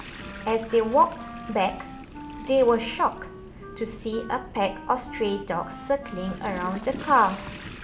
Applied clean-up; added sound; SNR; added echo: none; Wind instrument, woodwind instrument + Toilet flush / Water; 14 dB; none.